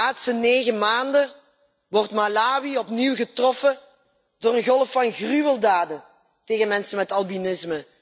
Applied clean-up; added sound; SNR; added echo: none; none; none; none.